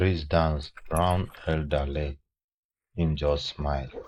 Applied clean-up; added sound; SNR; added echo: neural mask model Resemble Enhance denoiser.